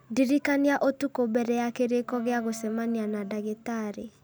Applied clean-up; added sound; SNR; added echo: none; Wind instrument, woodwind instrument; 19 dB; none.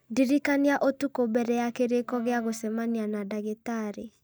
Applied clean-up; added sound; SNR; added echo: neural mask model DeepFilterNet 3.